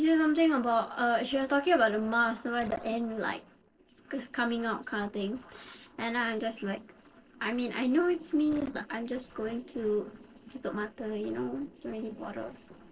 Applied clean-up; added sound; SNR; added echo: neural separator model SepFormer DNS4.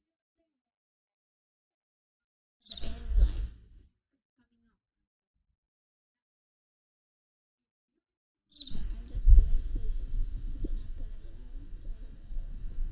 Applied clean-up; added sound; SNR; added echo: neural mask model DeepFilterNet 3.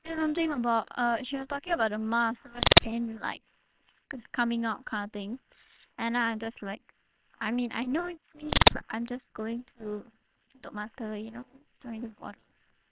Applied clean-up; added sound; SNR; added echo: neural separator model SepFormer WHAMR!.